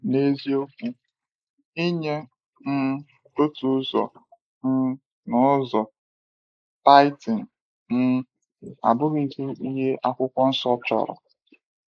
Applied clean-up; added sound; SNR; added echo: neural mask model Resemble Enhance denoiser.